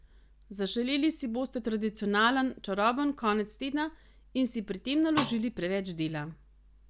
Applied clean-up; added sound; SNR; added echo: none; Snare drum; 6 dB; none.